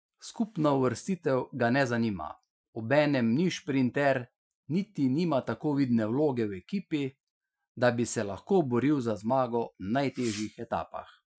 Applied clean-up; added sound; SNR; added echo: classical method Wiener filter.